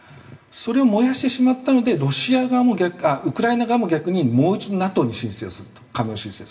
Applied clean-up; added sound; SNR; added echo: none; none; none; reverberation time 1.7 s.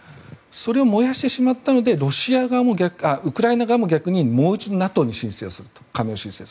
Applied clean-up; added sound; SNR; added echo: none; none; none; none.